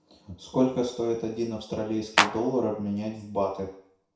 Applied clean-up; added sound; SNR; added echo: none; Clapping; -4 dB; reverberation time 0.6 s.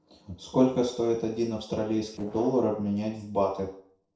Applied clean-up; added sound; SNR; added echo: neural separator model SepFormer DNS4.